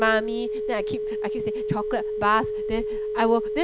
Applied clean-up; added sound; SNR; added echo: none; Telephone; 2 dB; none.